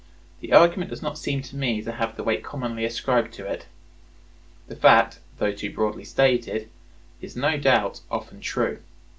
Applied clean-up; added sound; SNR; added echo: none; none; none; none.